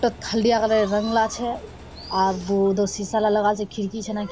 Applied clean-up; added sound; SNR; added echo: none; Engine; 19 dB; none.